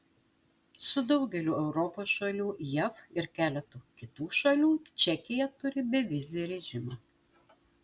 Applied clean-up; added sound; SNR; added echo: none; none; none; none.